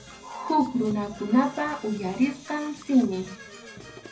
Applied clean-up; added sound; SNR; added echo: none; Brass instrument / Percussion; 17 dB; reverberation time 0.4 s.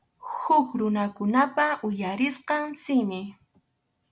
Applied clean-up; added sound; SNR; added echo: none; none; none; none.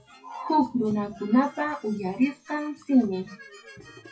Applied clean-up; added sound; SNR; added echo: classical method WPE with log-MMSE.